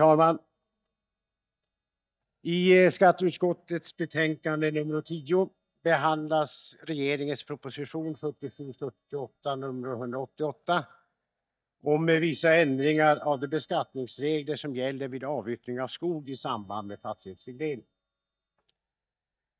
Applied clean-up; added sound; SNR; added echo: neural mask model DeepFilterNet 3.